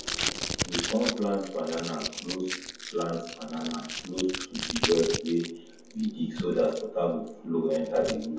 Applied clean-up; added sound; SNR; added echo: none; Packing tape, duct tape; 6 dB; reverberation time 0.7 s.